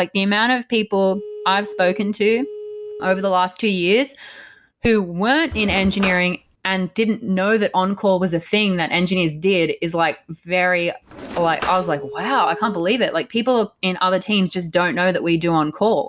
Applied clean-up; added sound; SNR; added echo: none; Telephone + Cutlery, silverware / Drawer open or close; 12 dB; none.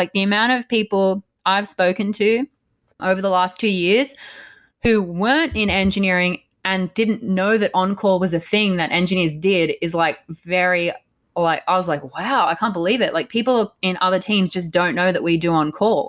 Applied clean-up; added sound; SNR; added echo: none; none; none; none.